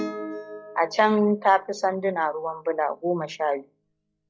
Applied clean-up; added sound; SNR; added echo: classical method log-MMSE.